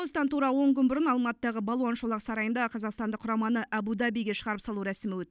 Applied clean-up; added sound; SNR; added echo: none; none; none; none.